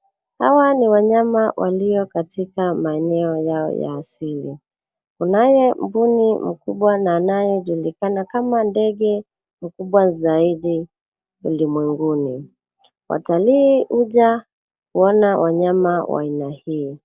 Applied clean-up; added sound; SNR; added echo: none; none; none; none.